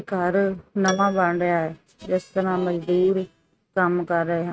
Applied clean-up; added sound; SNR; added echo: neural mask model RNNoise.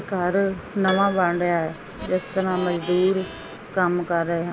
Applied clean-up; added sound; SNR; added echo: none; Harmonica + Keyboard (musical); 12 dB; none.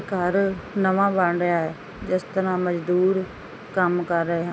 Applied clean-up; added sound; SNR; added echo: none; none; none; none.